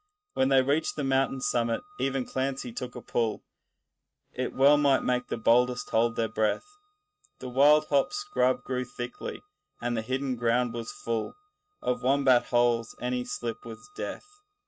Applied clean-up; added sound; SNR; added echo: neural mask model RNNoise.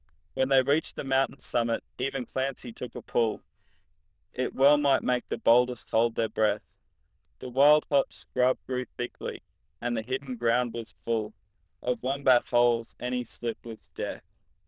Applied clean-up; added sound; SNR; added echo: neural diffusion model UNIVERSE++.